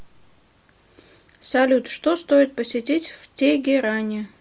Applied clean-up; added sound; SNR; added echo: none; none; none; none.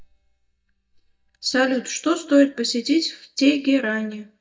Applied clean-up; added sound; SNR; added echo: neural mask model DeepFilterNet 3.